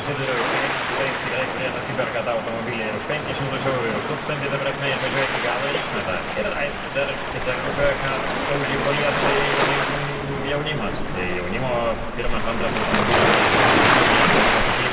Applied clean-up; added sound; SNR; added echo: none; Waves, surf; -3 dB; reverberation time 2.0 s.